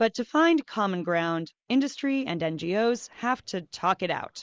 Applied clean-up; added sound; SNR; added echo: neural mask model Resemble Enhance denoiser.